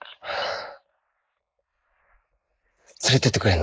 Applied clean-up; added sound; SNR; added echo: neural mask model Resemble Enhance denoiser.